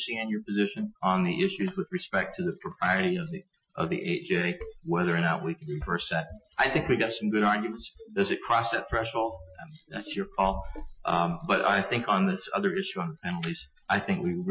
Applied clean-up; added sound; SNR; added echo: classical method Wiener filter.